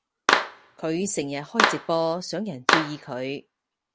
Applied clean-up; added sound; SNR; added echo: none; Clapping; -3 dB; none.